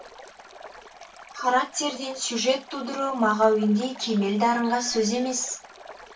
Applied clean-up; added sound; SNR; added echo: none; Stream; 19 dB; reverberation time 0.2 s.